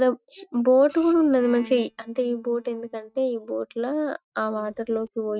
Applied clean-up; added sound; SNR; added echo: neural mask model DeepFilterNet 3.